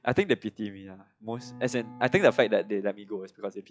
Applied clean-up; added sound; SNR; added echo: classical method log-MMSE.